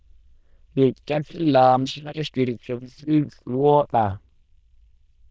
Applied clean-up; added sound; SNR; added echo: neural diffusion model UNIVERSE++.